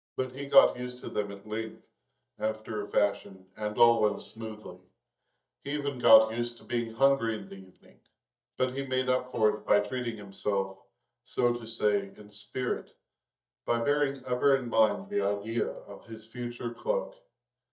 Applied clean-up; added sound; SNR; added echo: neural mask model DeepFilterNet 3.